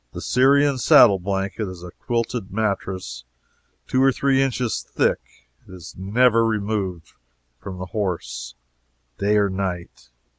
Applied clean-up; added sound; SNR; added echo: none; none; none; none.